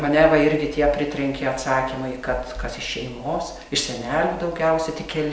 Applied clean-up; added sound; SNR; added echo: none; none; none; none.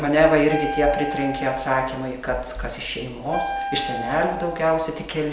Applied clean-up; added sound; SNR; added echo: none; Wind instrument, woodwind instrument; 8 dB; none.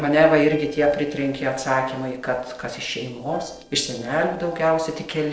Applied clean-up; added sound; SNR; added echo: neural separator model SepFormer DNS4.